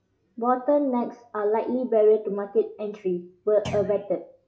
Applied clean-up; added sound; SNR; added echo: classical method log-MMSE.